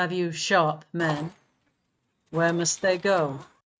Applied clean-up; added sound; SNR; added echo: neural mask model RNNoise.